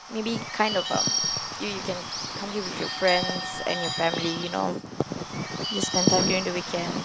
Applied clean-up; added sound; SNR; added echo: none; Bird / Bell; 3 dB; none.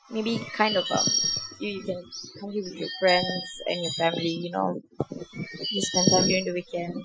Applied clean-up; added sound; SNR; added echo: classical method Wiener filter.